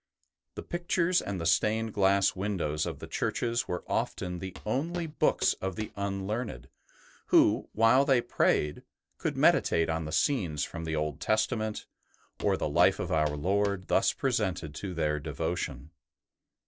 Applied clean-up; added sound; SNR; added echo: neural separator model SepFormer DNS4.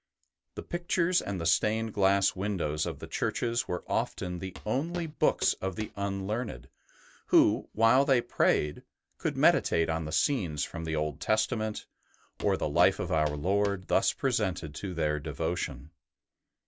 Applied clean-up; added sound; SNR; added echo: none; Walk, footsteps; 16 dB; none.